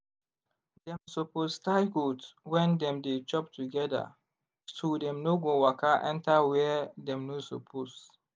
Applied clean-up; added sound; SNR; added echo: none; none; none; none.